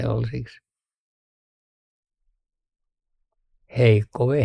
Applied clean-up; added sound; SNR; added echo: neural mask model Resemble Enhance denoiser.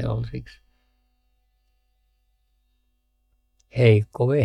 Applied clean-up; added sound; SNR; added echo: neural mask model DeepFilterNet 3.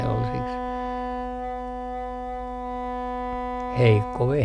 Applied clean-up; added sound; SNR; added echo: none; Wind instrument, woodwind instrument; 3 dB; none.